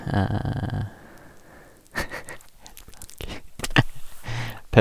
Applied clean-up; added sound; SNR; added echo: none; none; none; none.